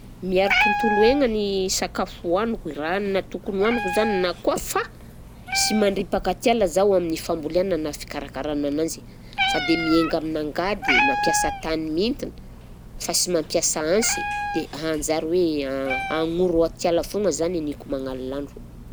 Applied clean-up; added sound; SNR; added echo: none; Meow; 6 dB; none.